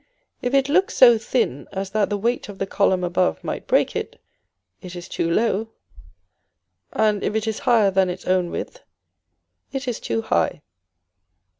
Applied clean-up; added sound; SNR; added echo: none; none; none; none.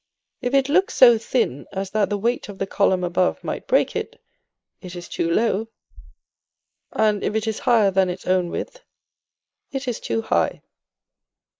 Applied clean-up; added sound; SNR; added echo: neural mask model Resemble Enhance denoiser.